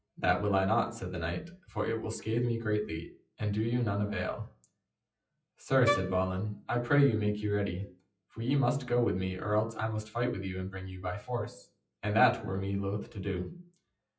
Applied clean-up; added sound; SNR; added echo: classical method WPE with log-MMSE.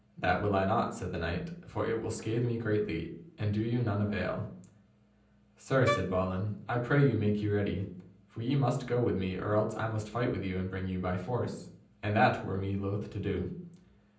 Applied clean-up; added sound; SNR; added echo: none; Wind instrument, woodwind instrument; 3 dB; reverberation time 0.6 s.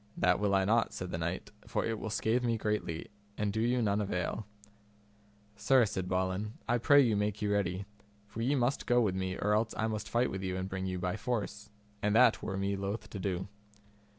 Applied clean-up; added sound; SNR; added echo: none; none; none; none.